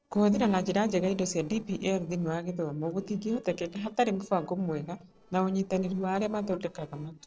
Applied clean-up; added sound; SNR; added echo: neural separator model SepFormer DNS4.